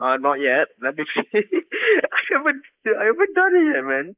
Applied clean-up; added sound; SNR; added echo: neural mask model Resemble Enhance denoiser.